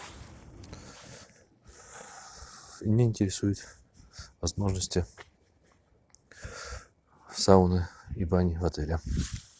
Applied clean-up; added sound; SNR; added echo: none; none; none; none.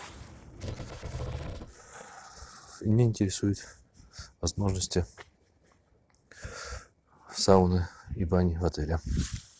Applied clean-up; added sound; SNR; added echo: neural separator model SepFormer DNS4.